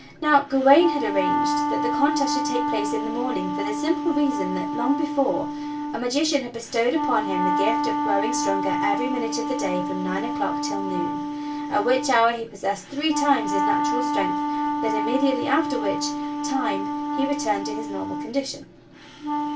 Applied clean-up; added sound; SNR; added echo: none; Wind instrument, woodwind instrument; 1 dB; reverberation time 0.2 s.